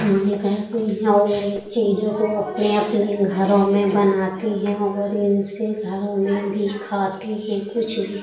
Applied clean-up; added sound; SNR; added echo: none; none; none; reverberation time 0.6 s.